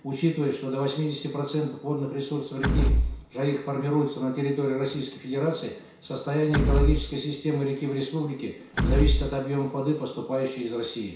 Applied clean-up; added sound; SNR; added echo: none; Door / Wood; -1 dB; reverberation time 0.6 s.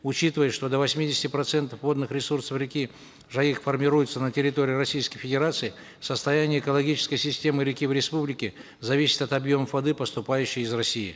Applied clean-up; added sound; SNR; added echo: none; none; none; none.